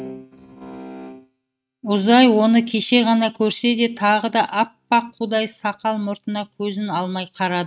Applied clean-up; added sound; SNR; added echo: neural mask model RNNoise.